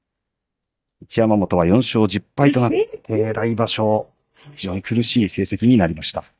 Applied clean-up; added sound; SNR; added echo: neural mask model DeepFilterNet 3.